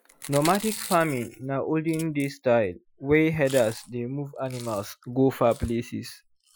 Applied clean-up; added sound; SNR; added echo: classical method Wiener filter.